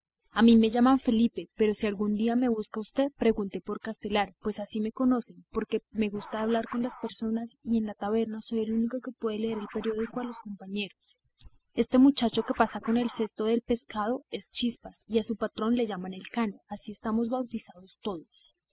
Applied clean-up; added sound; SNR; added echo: classical method spectral subtraction.